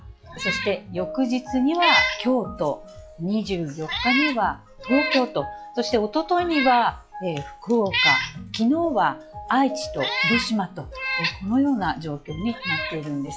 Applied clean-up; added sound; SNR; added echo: classical method log-MMSE.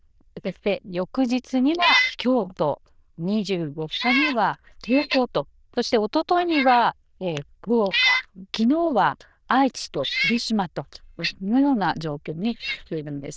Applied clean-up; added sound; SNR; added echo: neural diffusion model UNIVERSE++.